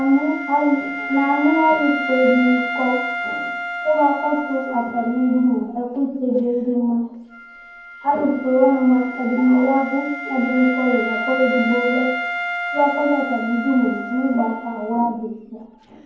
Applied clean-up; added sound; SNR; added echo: none; Wind instrument, woodwind instrument; 8 dB; reverberation time 0.9 s.